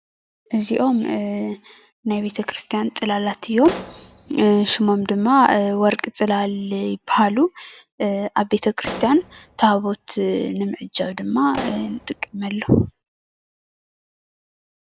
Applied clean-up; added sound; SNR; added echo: none; Explosion; 14 dB; none.